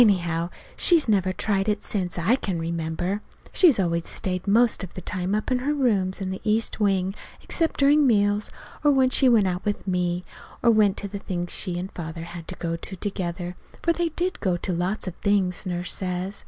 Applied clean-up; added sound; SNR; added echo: none; none; none; none.